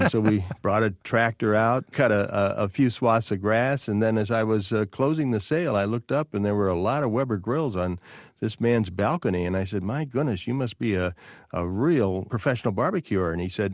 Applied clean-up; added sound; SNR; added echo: none; none; none; none.